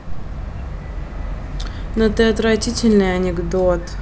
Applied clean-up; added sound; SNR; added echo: none; none; none; none.